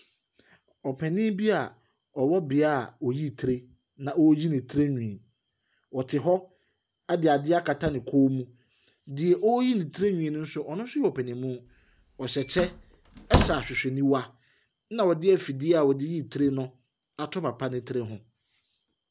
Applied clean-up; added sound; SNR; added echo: none; Slam; 2 dB; none.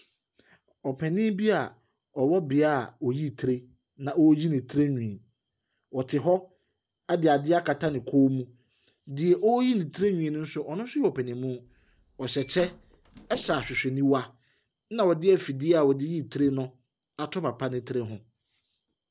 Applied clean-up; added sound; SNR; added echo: neural separator model SepFormer DNS4.